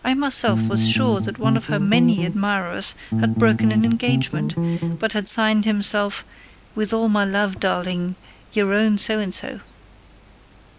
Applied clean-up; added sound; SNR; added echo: none; Bass guitar; 0 dB; none.